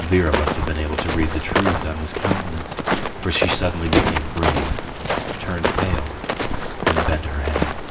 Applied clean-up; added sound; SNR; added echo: none; Walk, footsteps; -1 dB; reverberation time 3.0 s.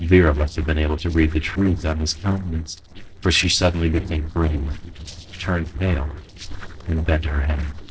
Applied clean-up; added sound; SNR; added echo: neural separator model SepFormer DNS4.